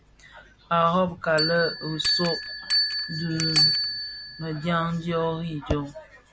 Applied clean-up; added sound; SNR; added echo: none; Bell; 1 dB; none.